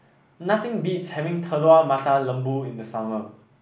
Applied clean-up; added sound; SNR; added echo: none; none; none; none.